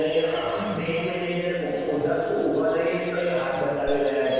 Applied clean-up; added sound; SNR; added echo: none; Gull, seagull; 17 dB; reverberation time 1.9 s.